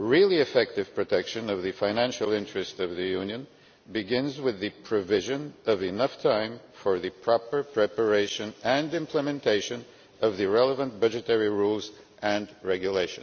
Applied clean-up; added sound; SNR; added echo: none; none; none; none.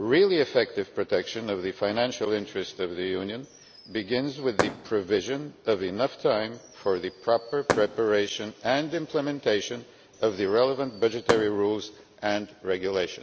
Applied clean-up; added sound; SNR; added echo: none; Fireworks; 9 dB; none.